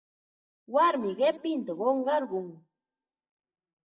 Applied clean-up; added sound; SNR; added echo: neural mask model DeepFilterNet 3.